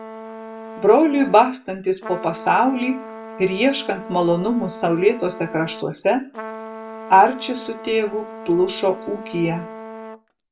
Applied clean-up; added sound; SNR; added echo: none; Trumpet; 14 dB; reverberation time 0.3 s.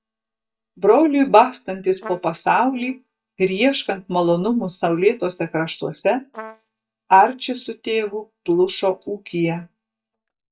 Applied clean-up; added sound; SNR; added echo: neural mask model DeepFilterNet 3.